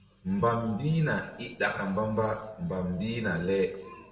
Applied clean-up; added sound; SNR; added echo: none; none; none; reverberation time 1.6 s.